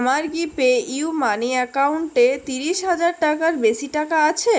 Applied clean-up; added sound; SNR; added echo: neural mask model Resemble Enhance denoiser.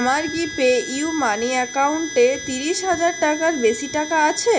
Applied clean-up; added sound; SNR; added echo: none; Harmonica; 12 dB; none.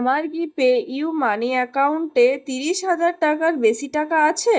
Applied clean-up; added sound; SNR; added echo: neural mask model DeepFilterNet 3.